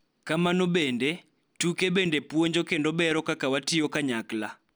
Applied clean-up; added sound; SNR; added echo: none; none; none; none.